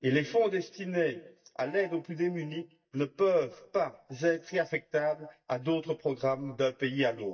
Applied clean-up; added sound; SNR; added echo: neural mask model DeepFilterNet 3.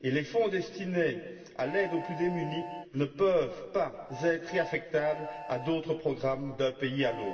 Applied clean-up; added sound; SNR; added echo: none; Train; 14 dB; reverberation time 1.9 s.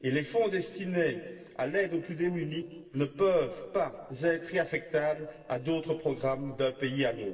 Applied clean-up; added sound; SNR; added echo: neural separator model SepFormer DNS4.